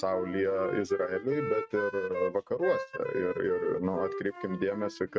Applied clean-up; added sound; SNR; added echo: neural mask model RNNoise.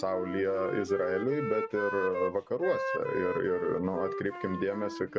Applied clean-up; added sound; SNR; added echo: none; Wind instrument, woodwind instrument; 5 dB; none.